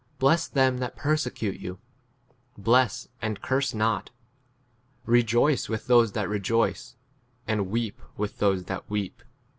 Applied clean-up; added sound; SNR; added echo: none; none; none; none.